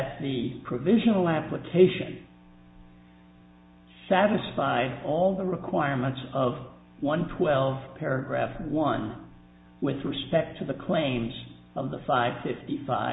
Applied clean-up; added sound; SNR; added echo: none; none; none; none.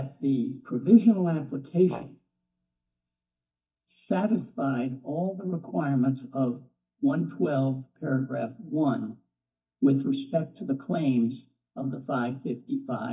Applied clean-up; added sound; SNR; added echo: neural mask model DeepFilterNet 3.